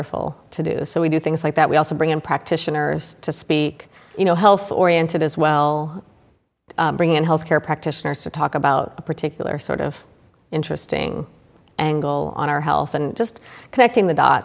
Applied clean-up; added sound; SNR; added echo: none; none; none; none.